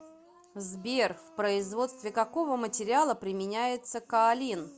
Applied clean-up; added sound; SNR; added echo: none; none; none; none.